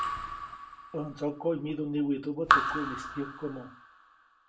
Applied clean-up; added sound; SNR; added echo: none; Raindrop / Drip; -1 dB; reverberation time 0.3 s.